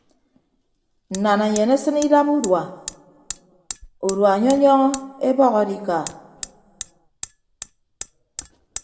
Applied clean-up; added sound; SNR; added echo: none; Hammer; 16 dB; reverberation time 1.3 s.